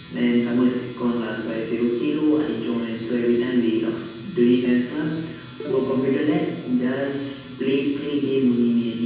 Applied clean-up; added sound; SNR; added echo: none; Plucked string instrument; 15 dB; reverberation time 1.2 s.